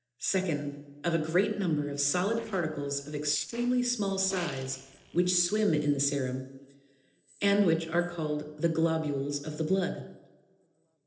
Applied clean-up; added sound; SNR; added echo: neural separator model SepFormer DNS4.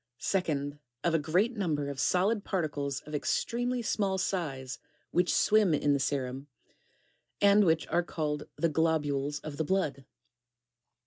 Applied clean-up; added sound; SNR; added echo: none; none; none; none.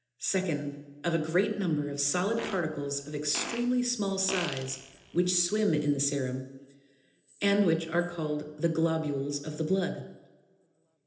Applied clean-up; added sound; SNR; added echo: none; Fart; 11 dB; reverberation time 1.0 s.